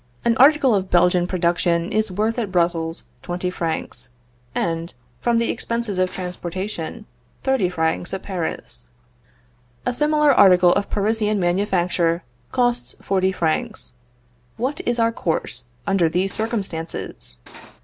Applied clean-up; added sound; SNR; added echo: none; Cutlery, silverware; 18 dB; none.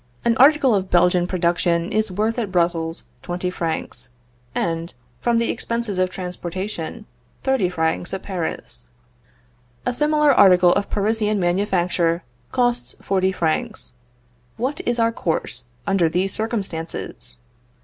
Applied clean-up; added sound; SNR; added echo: none; none; none; none.